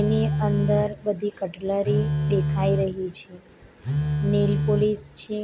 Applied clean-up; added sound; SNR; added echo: none; Telephone; 0 dB; none.